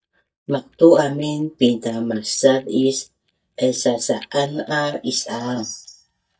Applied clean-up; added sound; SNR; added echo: neural mask model DeepFilterNet 3.